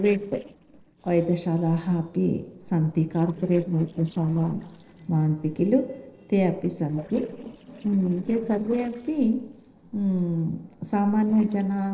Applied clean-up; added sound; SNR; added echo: neural separator model SepFormer DNS4.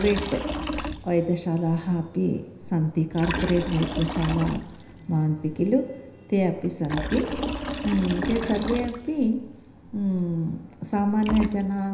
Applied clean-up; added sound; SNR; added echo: none; Liquid; 8 dB; reverberation time 0.9 s.